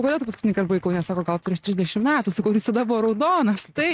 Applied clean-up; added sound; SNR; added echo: neural mask model RNNoise.